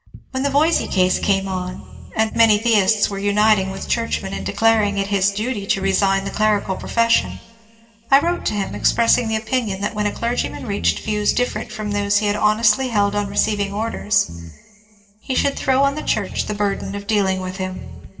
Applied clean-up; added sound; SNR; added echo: none; Bass guitar; 12 dB; reverberation time 2.7 s.